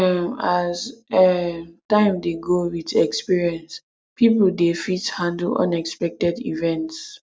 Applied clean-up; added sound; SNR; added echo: none; none; none; none.